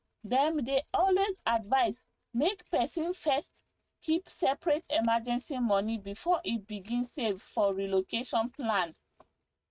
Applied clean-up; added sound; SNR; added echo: neural mask model RNNoise.